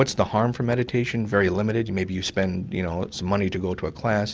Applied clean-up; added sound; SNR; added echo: none; none; none; none.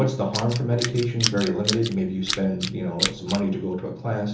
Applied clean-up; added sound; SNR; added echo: none; Tools; 6 dB; reverberation time 1.2 s.